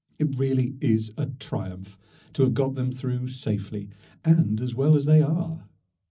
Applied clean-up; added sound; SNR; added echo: none; none; none; reverberation time 0.4 s.